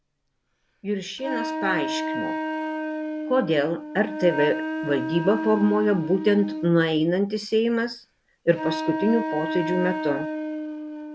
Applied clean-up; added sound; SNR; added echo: none; Wind instrument, woodwind instrument; 5 dB; none.